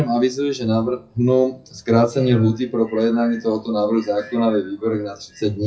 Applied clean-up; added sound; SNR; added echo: classical method WPE with log-MMSE.